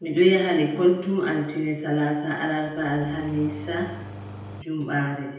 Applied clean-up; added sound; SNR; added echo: none; Engine starting; 16 dB; reverberation time 0.9 s.